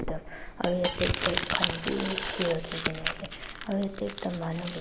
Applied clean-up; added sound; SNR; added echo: none; Coin (dropping) + Crumpling, crinkling; -1 dB; none.